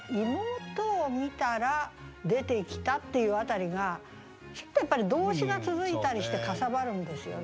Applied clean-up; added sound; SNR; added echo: none; none; none; none.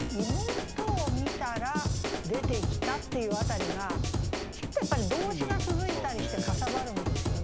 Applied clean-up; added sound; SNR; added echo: none; Drum / Drum kit; -3 dB; none.